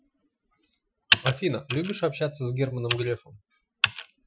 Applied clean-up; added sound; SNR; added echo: classical method Wiener filter.